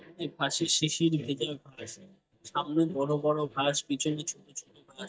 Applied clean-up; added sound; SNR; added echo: neural mask model DeepFilterNet 3.